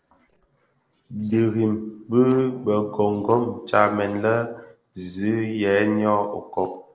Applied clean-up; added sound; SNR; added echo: neural separator model SepFormer DNS4.